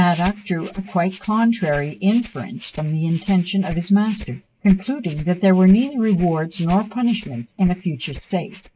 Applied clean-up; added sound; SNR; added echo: neural mask model RNNoise.